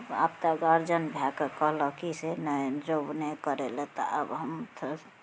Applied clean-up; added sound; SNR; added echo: none; none; none; none.